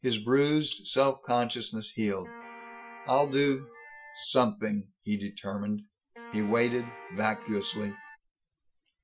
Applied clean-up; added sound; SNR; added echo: classical method Wiener filter.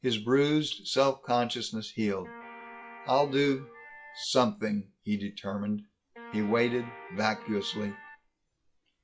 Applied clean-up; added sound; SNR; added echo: classical method log-MMSE.